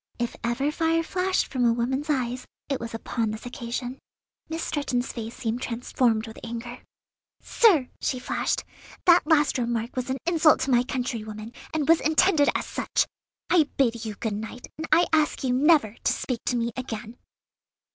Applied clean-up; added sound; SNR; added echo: none; none; none; none.